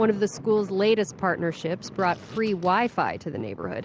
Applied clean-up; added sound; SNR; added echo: none; Fart; 19 dB; none.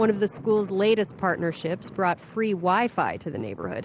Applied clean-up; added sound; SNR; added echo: none; none; none; none.